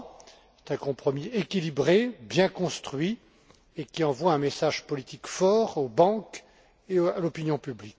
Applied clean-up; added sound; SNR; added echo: none; none; none; none.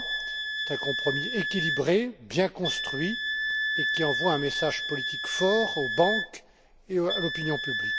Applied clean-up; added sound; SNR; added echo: none; Wind instrument, woodwind instrument; 2 dB; none.